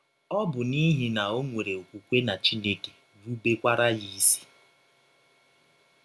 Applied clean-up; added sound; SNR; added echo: none; none; none; none.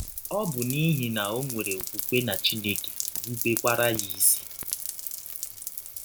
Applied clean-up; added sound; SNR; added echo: none; Rain; 5 dB; none.